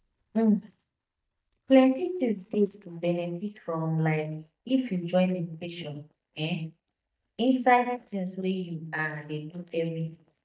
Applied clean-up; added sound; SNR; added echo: neural mask model DeepFilterNet 3.